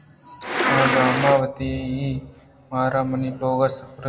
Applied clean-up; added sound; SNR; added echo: none; Insect; -2 dB; reverberation time 2.4 s.